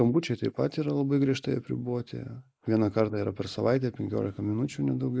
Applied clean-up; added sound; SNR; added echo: neural mask model Resemble Enhance denoiser.